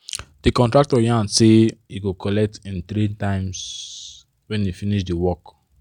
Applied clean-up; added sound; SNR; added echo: none; none; none; none.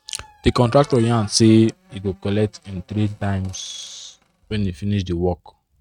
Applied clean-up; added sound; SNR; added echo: neural mask model RNNoise.